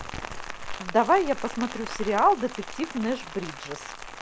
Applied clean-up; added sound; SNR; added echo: none; Rain; 9 dB; none.